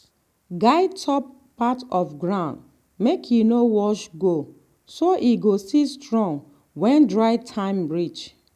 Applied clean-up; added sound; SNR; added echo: none; none; none; none.